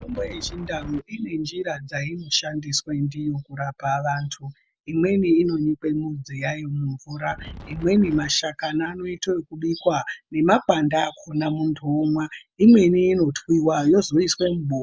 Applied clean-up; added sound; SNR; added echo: none; Wind; 15 dB; none.